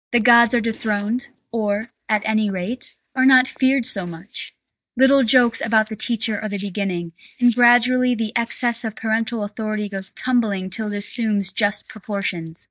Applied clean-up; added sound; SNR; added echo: neural mask model DeepFilterNet 3.